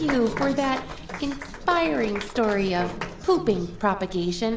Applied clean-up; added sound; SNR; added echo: none; none; none; none.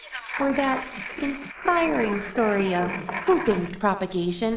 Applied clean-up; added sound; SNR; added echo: neural mask model Resemble Enhance denoiser.